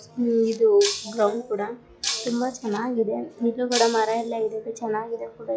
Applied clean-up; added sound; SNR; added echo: classical method log-MMSE.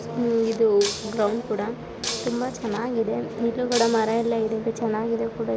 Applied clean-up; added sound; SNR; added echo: none; Shatter; 12 dB; none.